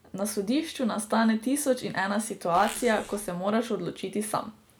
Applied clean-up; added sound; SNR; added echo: none; Zipper (clothing); 14 dB; none.